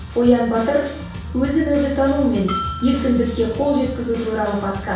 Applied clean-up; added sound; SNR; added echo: none; Bell; 13 dB; reverberation time 0.7 s.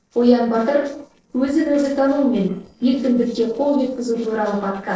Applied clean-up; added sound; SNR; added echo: neural separator model SepFormer DNS4.